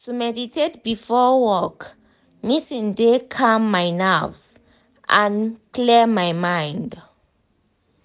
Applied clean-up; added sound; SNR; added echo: none; none; none; none.